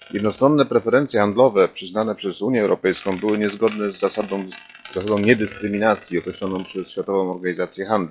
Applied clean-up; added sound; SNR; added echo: classical method log-MMSE.